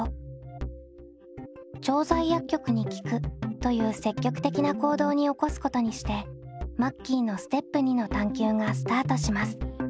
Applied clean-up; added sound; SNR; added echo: none; none; none; none.